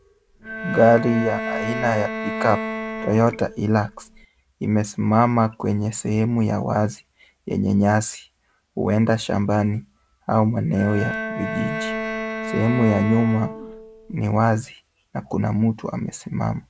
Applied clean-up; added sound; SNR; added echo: none; Bowed string instrument; 7 dB; none.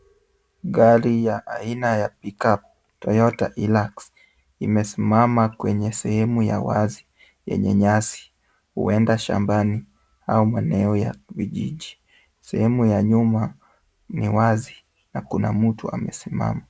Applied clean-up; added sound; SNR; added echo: none; none; none; none.